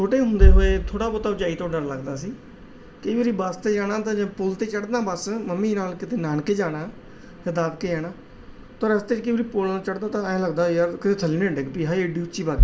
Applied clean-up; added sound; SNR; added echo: none; Bass drum; 1 dB; reverberation time 0.4 s.